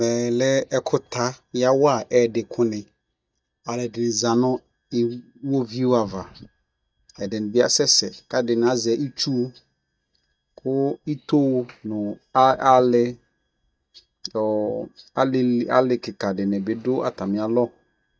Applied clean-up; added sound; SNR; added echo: neural mask model DeepFilterNet 3.